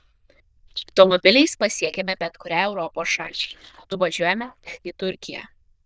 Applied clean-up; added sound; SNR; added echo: neural diffusion model UNIVERSE++.